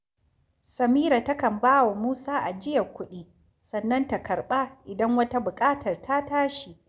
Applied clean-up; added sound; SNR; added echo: none; none; none; none.